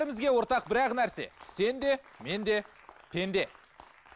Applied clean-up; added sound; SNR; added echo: none; none; none; none.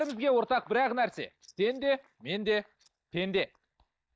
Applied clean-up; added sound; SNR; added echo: neural mask model DeepFilterNet 3.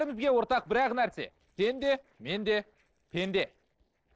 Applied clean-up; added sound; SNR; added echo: neural separator model SepFormer DNS4.